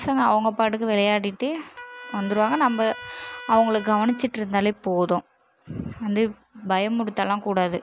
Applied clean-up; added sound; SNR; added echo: none; Trumpet; 20 dB; none.